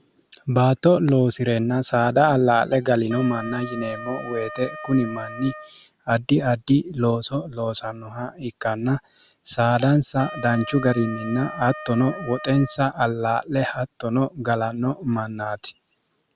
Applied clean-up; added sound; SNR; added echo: none; Wind instrument, woodwind instrument; 17 dB; none.